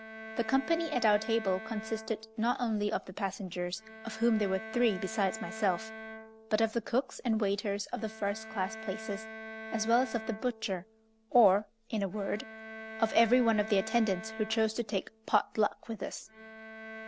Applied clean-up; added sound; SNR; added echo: none; Bowed string instrument; 14 dB; none.